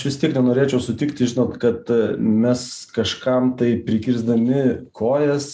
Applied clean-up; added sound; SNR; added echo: none; none; none; none.